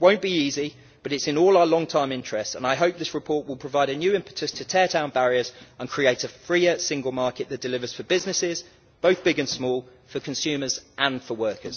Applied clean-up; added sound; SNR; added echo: none; none; none; none.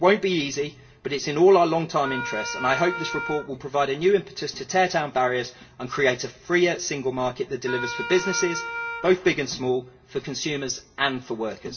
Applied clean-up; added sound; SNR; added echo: none; Wind instrument, woodwind instrument; 8 dB; reverberation time 0.2 s.